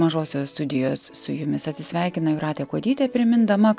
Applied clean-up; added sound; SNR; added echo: none; none; none; none.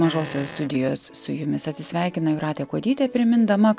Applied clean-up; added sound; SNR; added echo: none; Fart; 15 dB; none.